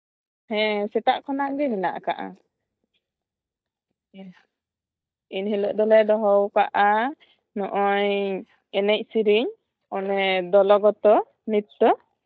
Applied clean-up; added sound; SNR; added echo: neural mask model DeepFilterNet 3.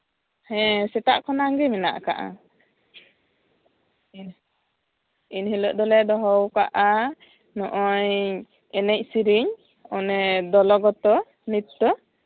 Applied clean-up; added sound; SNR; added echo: none; none; none; none.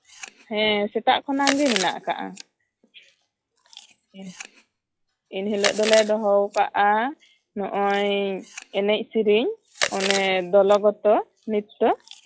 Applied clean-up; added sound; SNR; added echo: classical method log-MMSE.